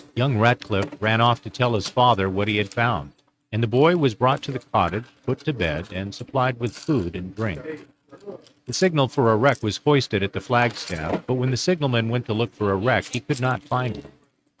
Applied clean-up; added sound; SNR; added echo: neural mask model RNNoise.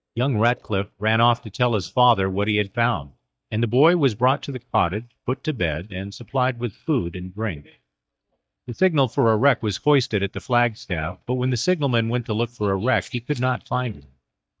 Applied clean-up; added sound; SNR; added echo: neural mask model DeepFilterNet 3.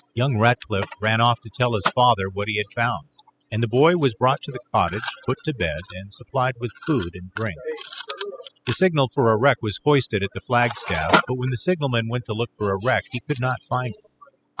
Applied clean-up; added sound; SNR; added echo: classical method spectral subtraction.